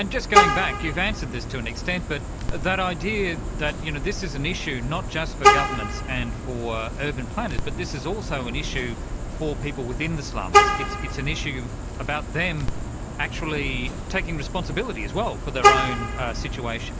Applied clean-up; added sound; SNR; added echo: none; Vehicle horn, car horn, honking; -4 dB; none.